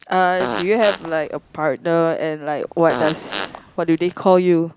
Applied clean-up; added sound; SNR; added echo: none; Fart; 10 dB; none.